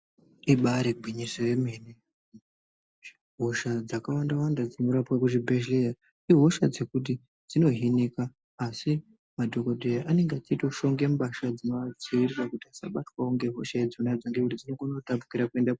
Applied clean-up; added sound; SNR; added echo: none; none; none; none.